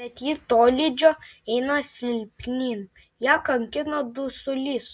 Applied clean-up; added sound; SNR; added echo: none; none; none; none.